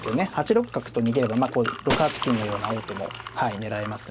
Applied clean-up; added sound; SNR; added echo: none; Gunshot, gunfire + Liquid; 8 dB; none.